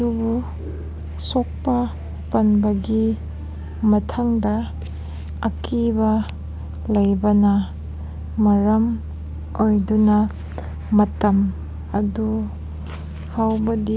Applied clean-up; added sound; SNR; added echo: none; none; none; none.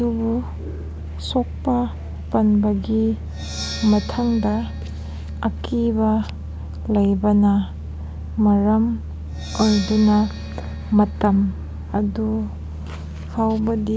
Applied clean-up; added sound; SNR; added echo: none; Percussion; 19 dB; none.